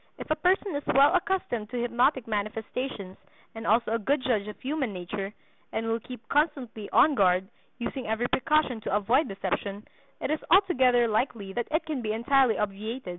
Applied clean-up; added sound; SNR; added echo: none; none; none; none.